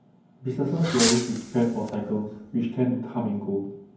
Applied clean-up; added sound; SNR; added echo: none; Fireworks; 6 dB; reverberation time 0.9 s.